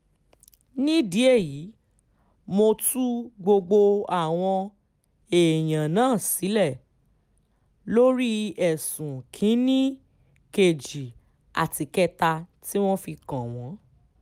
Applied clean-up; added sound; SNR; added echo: none; none; none; none.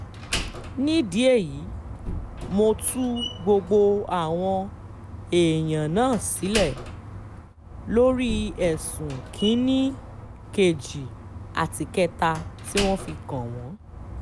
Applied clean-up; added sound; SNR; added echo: none; Slam; 10 dB; none.